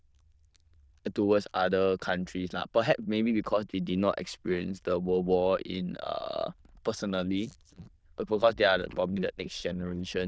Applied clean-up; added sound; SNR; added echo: neural diffusion model UNIVERSE++.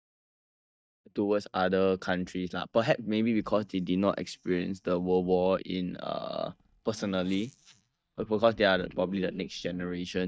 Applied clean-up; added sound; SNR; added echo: neural mask model DeepFilterNet 3.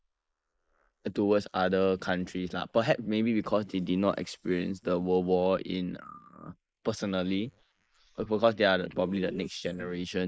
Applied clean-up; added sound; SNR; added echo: neural mask model Resemble Enhance denoiser.